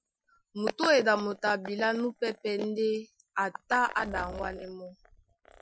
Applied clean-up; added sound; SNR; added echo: classical method Wiener filter.